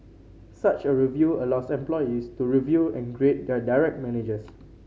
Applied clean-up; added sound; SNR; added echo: none; none; none; none.